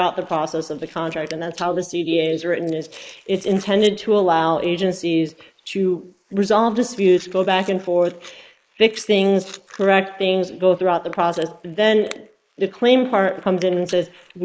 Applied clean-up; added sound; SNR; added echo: neural mask model Resemble Enhance denoiser.